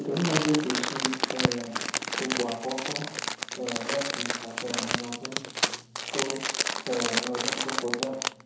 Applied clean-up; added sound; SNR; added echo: none; Crumpling, crinkling; -2 dB; reverberation time 2.6 s.